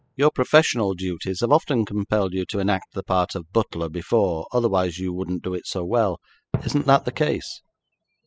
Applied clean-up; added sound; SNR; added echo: classical method spectral subtraction.